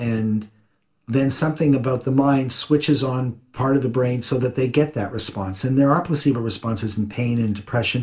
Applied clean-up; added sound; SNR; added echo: none; none; none; reverberation time 0.2 s.